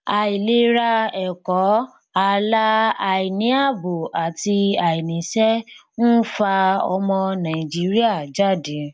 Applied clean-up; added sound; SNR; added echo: none; none; none; none.